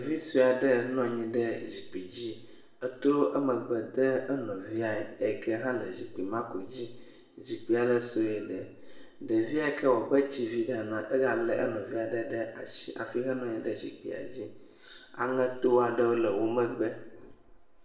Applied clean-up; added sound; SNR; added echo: none; none; none; reverberation time 0.7 s.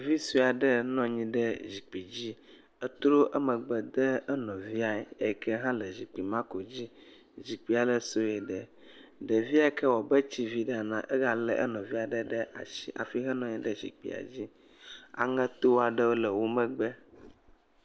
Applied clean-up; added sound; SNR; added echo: none; none; none; none.